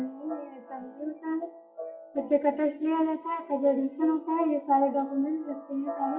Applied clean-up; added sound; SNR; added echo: classical method WPE with log-MMSE.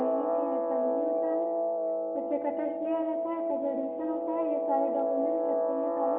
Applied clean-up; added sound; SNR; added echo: none; Guitar; -5 dB; reverberation time 1.1 s.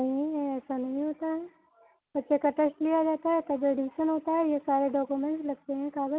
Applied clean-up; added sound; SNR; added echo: none; none; none; none.